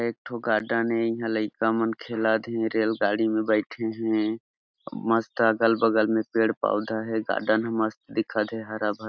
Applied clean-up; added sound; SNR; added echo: none; none; none; none.